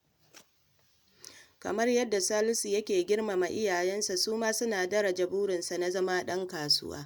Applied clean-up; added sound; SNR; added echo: none; none; none; none.